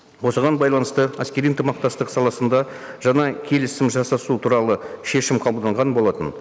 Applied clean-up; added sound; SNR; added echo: none; none; none; none.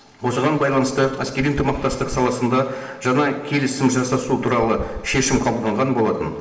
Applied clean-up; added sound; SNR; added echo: none; Dog; 17 dB; reverberation time 0.7 s.